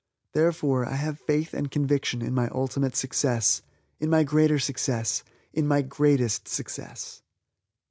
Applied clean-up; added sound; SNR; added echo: none; none; none; none.